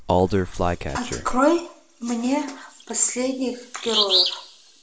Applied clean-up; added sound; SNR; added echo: none; Bird vocalization, bird call, bird song; 0 dB; reverberation time 0.3 s.